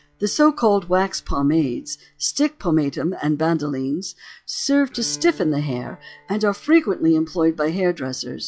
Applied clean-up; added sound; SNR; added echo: classical method log-MMSE.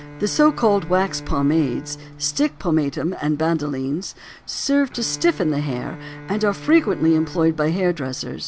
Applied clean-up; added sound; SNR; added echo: none; Bowed string instrument; 17 dB; none.